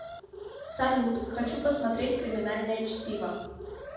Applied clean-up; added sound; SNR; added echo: none; Alarm; 14 dB; reverberation time 1.2 s.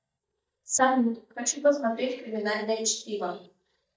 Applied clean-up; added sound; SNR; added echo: neural mask model DeepFilterNet 3.